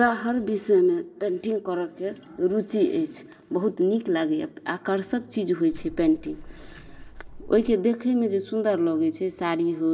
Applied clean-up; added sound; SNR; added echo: none; Tick-tock; 15 dB; reverberation time 0.4 s.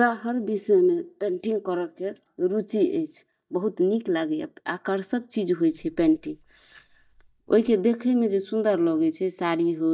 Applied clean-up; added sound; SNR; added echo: neural mask model DeepFilterNet 3.